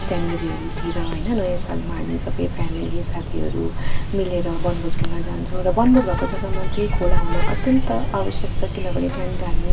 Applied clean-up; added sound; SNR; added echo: none; Insect; -5 dB; reverberation time 2.0 s.